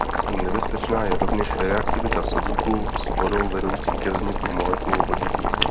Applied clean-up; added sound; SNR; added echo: none; Boiling; -4 dB; none.